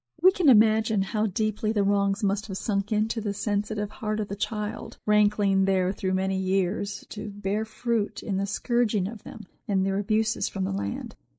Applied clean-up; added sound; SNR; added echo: neural mask model Resemble Enhance denoiser.